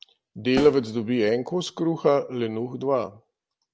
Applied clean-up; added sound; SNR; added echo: none; Snare drum; 15 dB; none.